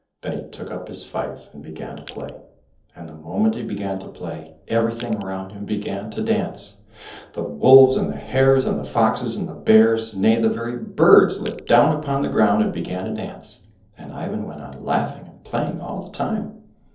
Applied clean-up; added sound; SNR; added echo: neural separator model SepFormer DNS4.